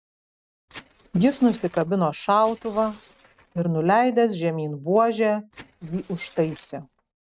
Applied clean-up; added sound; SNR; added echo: neural mask model RNNoise.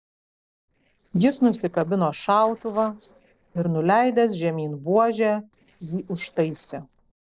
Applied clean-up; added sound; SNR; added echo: neural separator model SepFormer DNS4.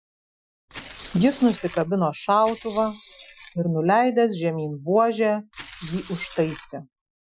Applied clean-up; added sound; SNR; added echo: classical method Wiener filter.